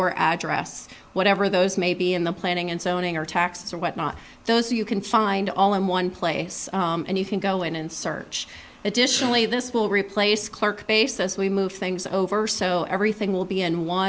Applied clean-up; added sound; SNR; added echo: none; none; none; none.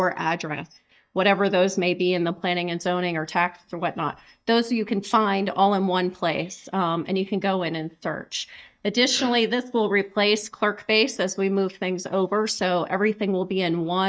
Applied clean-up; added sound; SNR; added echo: neural mask model DeepFilterNet 3.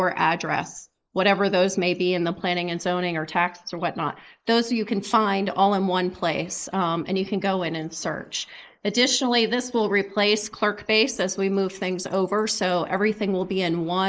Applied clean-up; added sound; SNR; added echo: neural mask model Resemble Enhance denoiser.